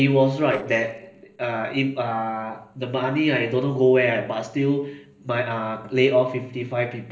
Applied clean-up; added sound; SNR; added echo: neural separator model SepFormer DNS4.